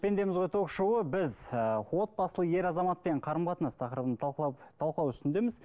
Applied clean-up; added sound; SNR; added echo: none; none; none; none.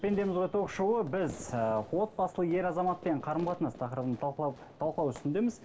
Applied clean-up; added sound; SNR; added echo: none; Fireworks; 19 dB; reverberation time 2.1 s.